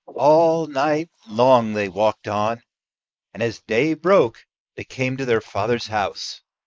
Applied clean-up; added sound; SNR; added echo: neural mask model Resemble Enhance denoiser.